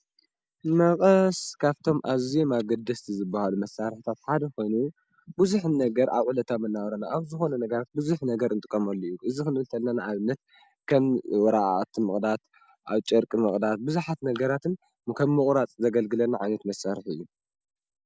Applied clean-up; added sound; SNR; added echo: none; none; none; none.